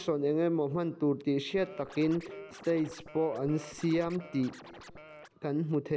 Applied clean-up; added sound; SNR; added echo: none; Scratching (performance technique); 18 dB; none.